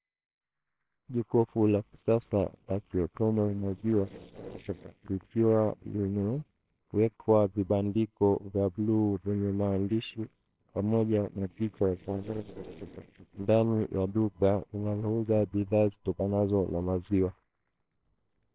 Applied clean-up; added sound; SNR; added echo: neural separator model SepFormer WHAMR!.